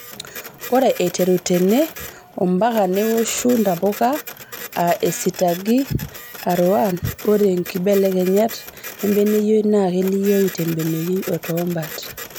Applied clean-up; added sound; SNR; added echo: none; Printer; 15 dB; none.